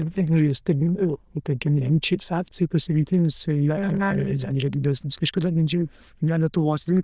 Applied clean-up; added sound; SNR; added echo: neural diffusion model UNIVERSE++.